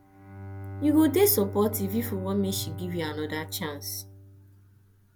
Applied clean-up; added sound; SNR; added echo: none; Bowed string instrument; 11 dB; none.